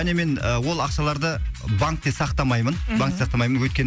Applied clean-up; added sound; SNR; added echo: none; none; none; none.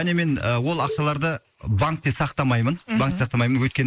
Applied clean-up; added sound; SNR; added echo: neural mask model Resemble Enhance denoiser.